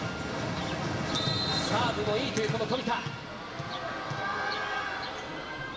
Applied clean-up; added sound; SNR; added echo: none; Bird; 14 dB; reverberation time 0.9 s.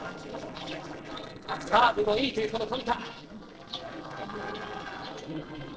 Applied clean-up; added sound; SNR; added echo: neural separator model SepFormer DNS4.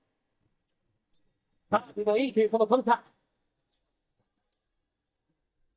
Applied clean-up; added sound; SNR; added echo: neural mask model DeepFilterNet 3.